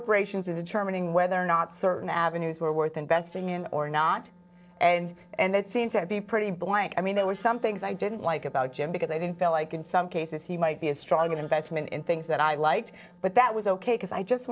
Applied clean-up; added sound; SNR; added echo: neural separator model SepFormer DNS4.